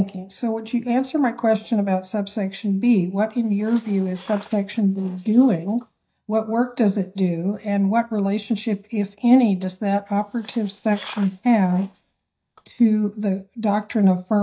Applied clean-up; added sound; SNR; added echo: neural mask model DeepFilterNet 3.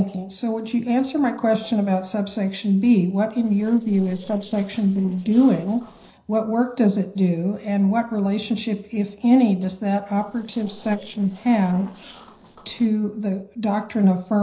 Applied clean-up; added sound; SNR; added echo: neural separator model SepFormer DNS4.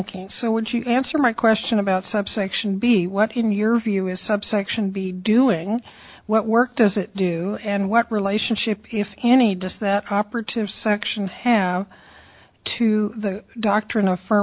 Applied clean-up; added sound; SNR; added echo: none; none; none; none.